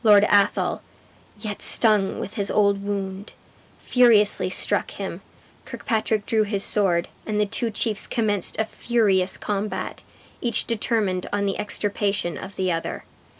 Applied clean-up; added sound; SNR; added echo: none; none; none; none.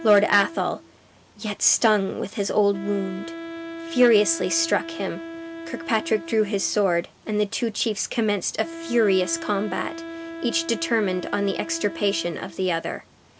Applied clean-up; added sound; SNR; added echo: none; Wind instrument, woodwind instrument; 13 dB; none.